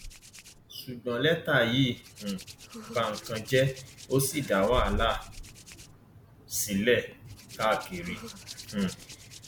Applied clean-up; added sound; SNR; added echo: none; Hands; 12 dB; none.